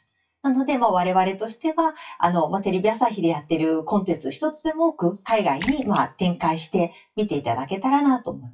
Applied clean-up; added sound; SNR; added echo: classical method WPE with log-MMSE.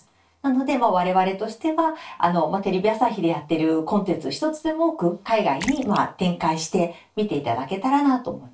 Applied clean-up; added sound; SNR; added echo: neural separator model SepFormer DNS4.